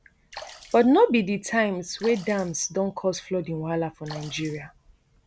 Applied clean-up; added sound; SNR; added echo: none; Sink (filling or washing) / Water / Splash, splatter; 18 dB; none.